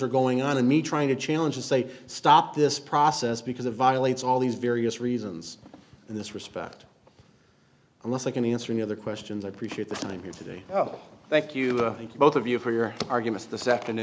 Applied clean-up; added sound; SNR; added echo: none; none; none; none.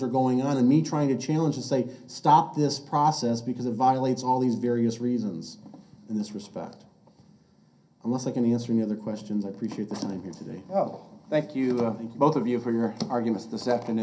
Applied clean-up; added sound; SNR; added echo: none; none; none; reverberation time 0.3 s.